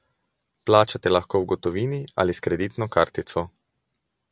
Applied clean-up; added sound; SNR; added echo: none; none; none; none.